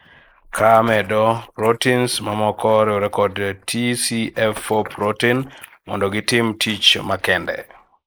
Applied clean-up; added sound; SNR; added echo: neural mask model Resemble Enhance denoiser.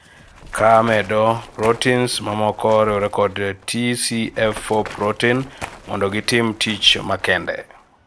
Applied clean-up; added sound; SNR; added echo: none; Run; 19 dB; none.